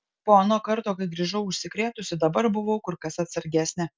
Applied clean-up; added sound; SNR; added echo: none; none; none; none.